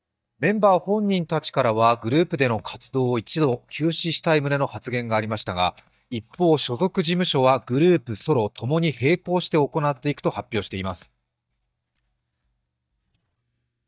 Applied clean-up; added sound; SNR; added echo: neural mask model DeepFilterNet 3.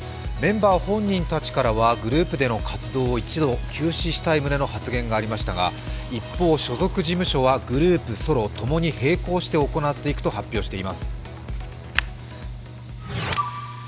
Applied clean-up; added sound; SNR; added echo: none; Mechanical fan; 14 dB; none.